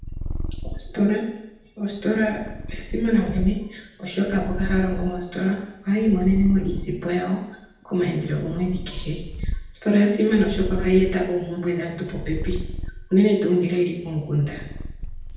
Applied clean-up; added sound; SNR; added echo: none; Purr; 8 dB; reverberation time 0.8 s.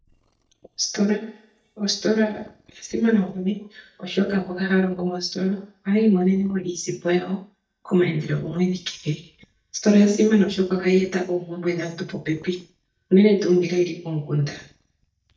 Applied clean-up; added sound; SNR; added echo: neural mask model DeepFilterNet 3.